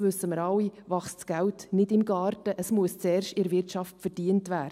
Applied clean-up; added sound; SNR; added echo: none; none; none; none.